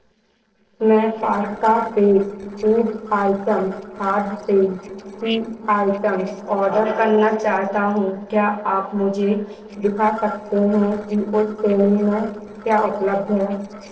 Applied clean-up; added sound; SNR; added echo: neural separator model SepFormer DNS4.